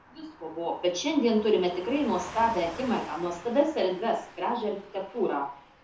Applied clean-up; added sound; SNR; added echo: none; Car passing by / Truck; 18 dB; reverberation time 0.6 s.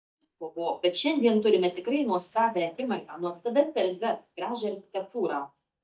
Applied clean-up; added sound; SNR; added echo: neural mask model DeepFilterNet 3.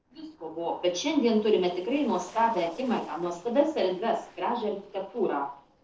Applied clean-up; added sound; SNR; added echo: neural separator model SepFormer DNS4.